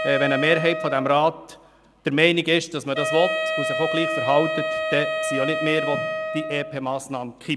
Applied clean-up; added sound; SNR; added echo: none; Wind instrument, woodwind instrument; 4 dB; none.